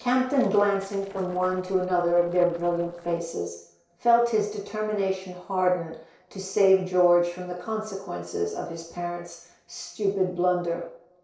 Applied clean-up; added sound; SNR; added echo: neural separator model SepFormer DNS4.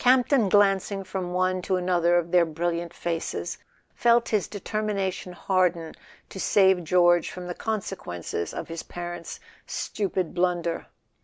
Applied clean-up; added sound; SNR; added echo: none; none; none; none.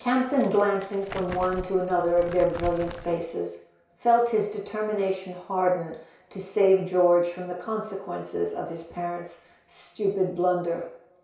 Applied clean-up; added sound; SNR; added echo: none; Crumpling, crinkling; 14 dB; reverberation time 0.6 s.